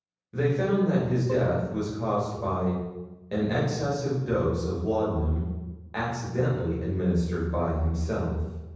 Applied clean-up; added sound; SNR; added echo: none; Bowed string instrument; 15 dB; reverberation time 1.1 s.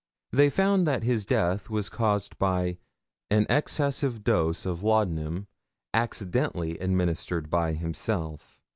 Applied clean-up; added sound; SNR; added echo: none; none; none; none.